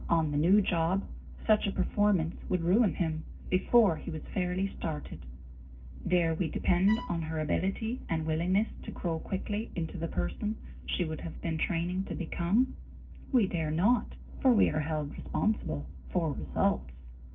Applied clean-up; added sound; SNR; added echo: neural separator model SepFormer DNS4.